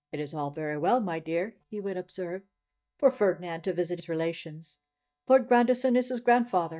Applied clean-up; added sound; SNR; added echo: neural mask model DeepFilterNet 3.